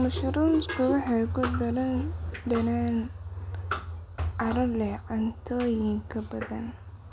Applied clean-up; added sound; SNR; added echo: none; none; none; none.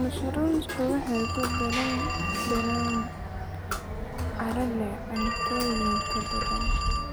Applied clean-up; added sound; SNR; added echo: none; Telephone; 1 dB; none.